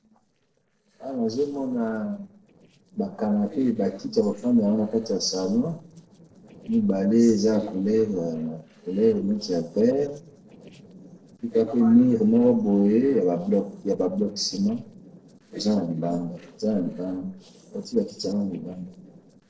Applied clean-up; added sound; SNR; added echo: neural separator model SepFormer DNS4.